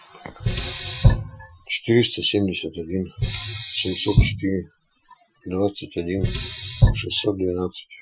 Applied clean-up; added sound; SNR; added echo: classical method Wiener filter.